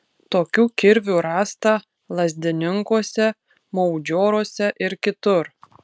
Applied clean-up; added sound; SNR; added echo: none; none; none; none.